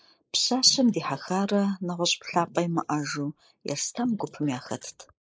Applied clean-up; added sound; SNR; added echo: neural mask model Resemble Enhance denoiser.